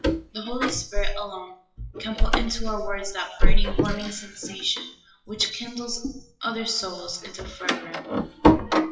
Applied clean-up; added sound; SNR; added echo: classical method WPE with log-MMSE.